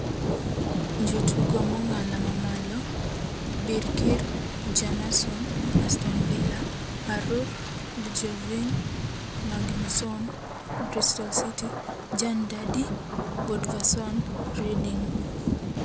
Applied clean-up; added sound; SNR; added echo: none; Thunder; -2 dB; none.